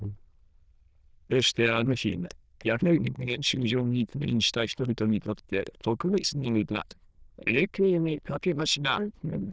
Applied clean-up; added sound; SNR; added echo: neural diffusion model UNIVERSE++.